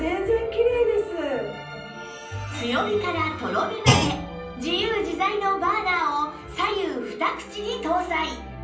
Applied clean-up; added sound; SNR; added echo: none; Thump, thud; 7 dB; reverberation time 0.6 s.